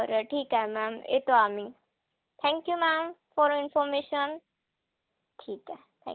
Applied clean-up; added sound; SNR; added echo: none; none; none; none.